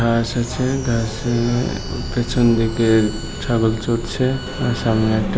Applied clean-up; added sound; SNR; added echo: none; Chime + Bowed string instrument; 19 dB; none.